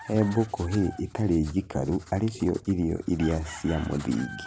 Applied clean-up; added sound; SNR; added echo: none; Chicken, rooster + Writing; 18 dB; none.